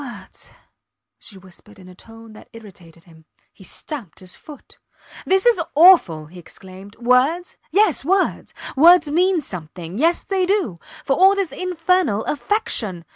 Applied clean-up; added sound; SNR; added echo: none; none; none; none.